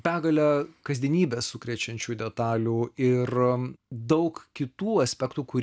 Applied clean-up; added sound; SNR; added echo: none; none; none; none.